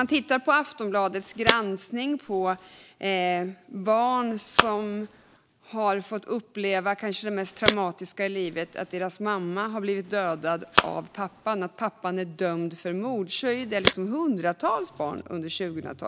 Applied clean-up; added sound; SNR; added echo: none; Telephone; 6 dB; none.